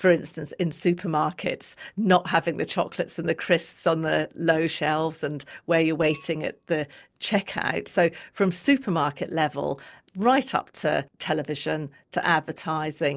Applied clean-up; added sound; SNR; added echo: neural separator model SepFormer DNS4.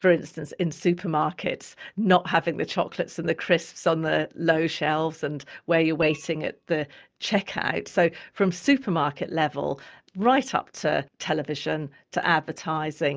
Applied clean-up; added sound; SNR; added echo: neural mask model DeepFilterNet 3.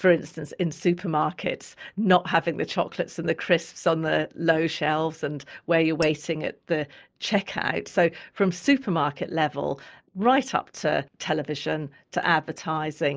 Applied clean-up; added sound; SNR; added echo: neural mask model Resemble Enhance denoiser.